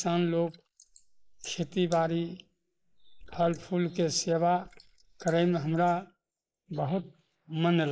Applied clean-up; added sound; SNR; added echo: neural mask model Resemble Enhance denoiser.